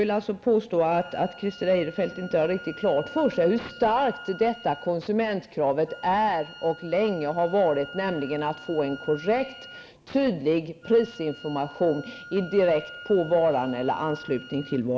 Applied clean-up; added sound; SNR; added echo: none; Wind instrument, woodwind instrument; 18 dB; none.